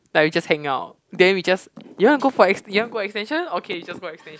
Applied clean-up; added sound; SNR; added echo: none; none; none; none.